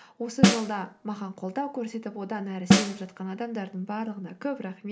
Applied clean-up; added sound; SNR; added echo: none; Snare drum; -5 dB; none.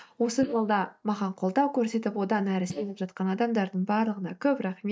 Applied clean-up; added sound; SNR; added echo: neural mask model DeepFilterNet 3.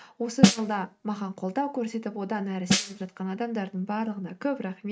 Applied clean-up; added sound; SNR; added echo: neural mask model RNNoise.